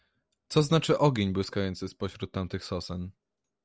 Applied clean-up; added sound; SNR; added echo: none; none; none; none.